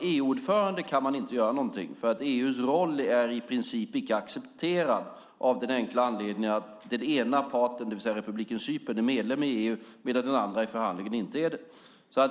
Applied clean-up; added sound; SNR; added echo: none; none; none; none.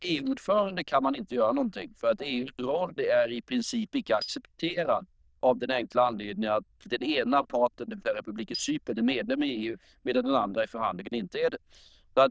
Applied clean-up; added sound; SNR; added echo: neural diffusion model UNIVERSE++.